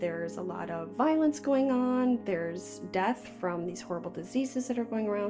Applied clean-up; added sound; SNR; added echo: none; none; none; reverberation time 0.3 s.